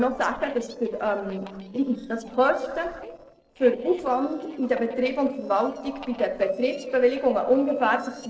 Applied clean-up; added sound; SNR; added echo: neural separator model SepFormer DNS4.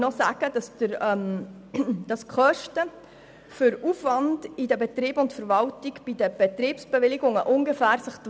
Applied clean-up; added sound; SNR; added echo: none; none; none; none.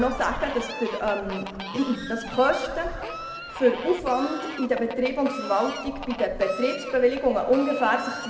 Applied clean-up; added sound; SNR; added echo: none; Fowl; 11 dB; reverberation time 1.9 s.